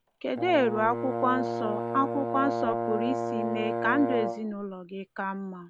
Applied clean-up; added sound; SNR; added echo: none; Brass instrument; 3 dB; none.